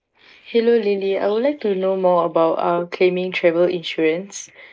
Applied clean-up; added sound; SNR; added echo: neural mask model Resemble Enhance denoiser.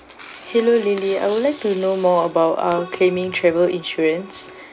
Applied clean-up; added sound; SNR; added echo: none; Tearing + Accordion; 18 dB; none.